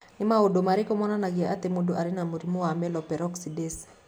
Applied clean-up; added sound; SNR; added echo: none; none; none; none.